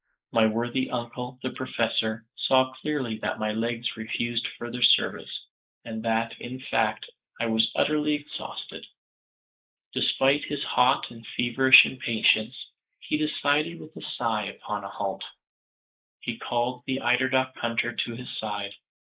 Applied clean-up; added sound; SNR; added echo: neural mask model Resemble Enhance denoiser.